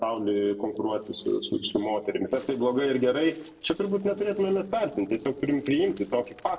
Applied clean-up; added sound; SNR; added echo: neural separator model SepFormer DNS4.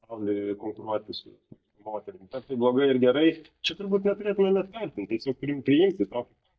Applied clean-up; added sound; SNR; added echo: neural mask model DeepFilterNet 3.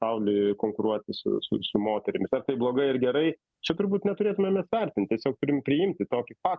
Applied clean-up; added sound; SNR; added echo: none; none; none; none.